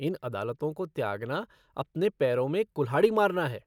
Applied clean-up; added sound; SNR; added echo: none; none; none; none.